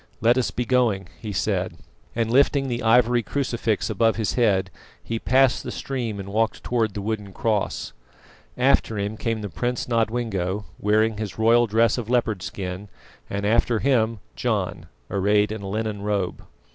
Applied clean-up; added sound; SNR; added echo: none; none; none; none.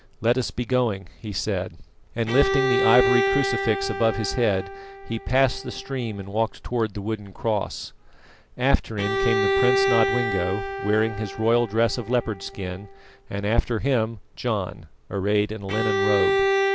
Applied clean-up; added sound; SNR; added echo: none; Bowed string instrument; 3 dB; none.